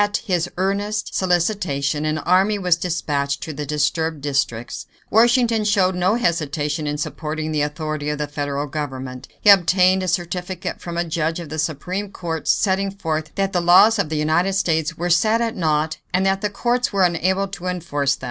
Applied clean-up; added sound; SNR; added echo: none; none; none; none.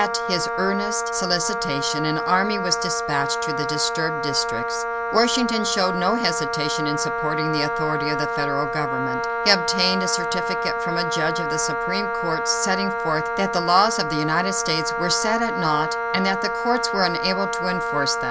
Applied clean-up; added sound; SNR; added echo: none; Wind instrument, woodwind instrument; 1 dB; none.